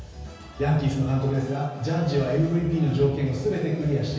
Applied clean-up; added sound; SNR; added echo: none; none; none; reverberation time 1.2 s.